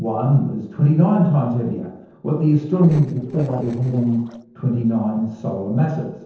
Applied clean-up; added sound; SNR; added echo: neural separator model SepFormer DNS4.